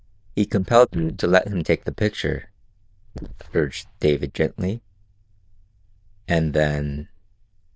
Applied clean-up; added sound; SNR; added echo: neural diffusion model UNIVERSE++.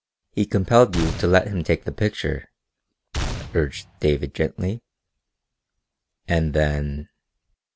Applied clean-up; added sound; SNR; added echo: none; Gunshot, gunfire; 7 dB; none.